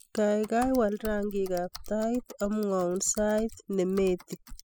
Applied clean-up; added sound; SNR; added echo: classical method spectral subtraction.